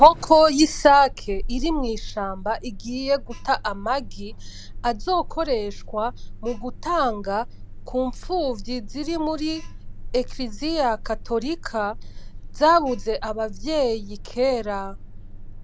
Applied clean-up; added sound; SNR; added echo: none; Alarm; 9 dB; none.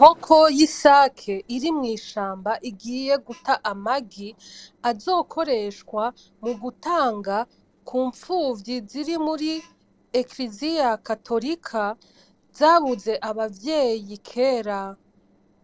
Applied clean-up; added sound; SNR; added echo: neural separator model SepFormer DNS4.